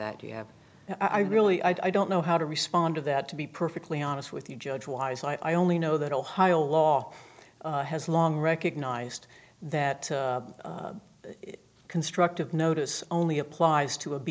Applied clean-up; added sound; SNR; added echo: none; none; none; none.